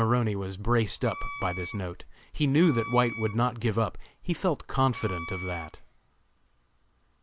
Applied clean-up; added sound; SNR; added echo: none; Wind instrument, woodwind instrument; 12 dB; none.